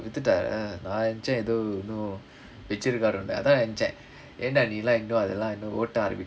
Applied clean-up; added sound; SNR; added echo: none; none; none; none.